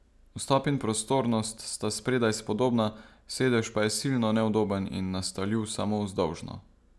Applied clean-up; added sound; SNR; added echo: none; none; none; none.